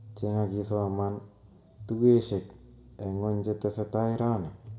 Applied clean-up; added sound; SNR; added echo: none; none; none; reverberation time 0.7 s.